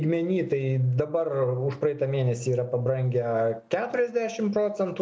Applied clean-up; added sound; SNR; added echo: none; none; none; none.